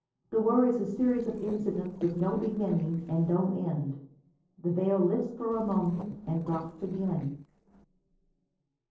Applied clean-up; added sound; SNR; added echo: neural separator model SepFormer DNS4.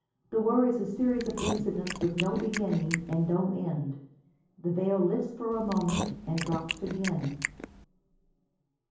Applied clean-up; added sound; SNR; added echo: none; Chewing, mastication; 8 dB; reverberation time 0.7 s.